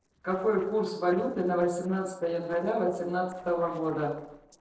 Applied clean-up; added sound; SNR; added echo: neural separator model SepFormer DNS4.